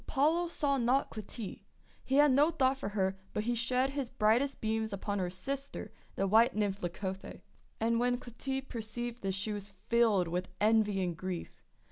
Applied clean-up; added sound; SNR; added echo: none; none; none; none.